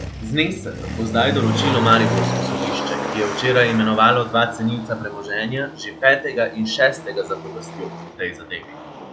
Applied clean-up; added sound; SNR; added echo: none; Motor vehicle (road); 6 dB; none.